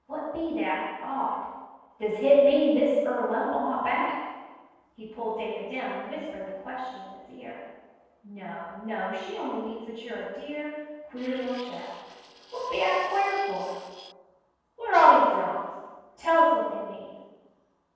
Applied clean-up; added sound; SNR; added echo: neural separator model SepFormer DNS4.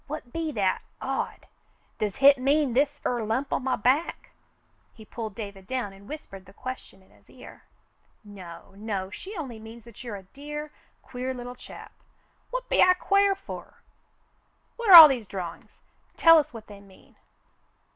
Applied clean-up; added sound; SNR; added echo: none; none; none; none.